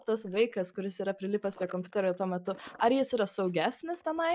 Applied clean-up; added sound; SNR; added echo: neural mask model Resemble Enhance denoiser.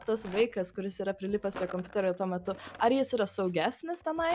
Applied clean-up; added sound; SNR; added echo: none; Rattle; 18 dB; none.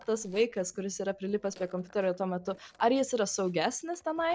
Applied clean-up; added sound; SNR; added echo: neural separator model SepFormer DNS4.